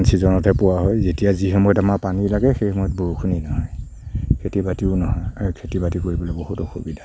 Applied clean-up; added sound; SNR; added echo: none; none; none; none.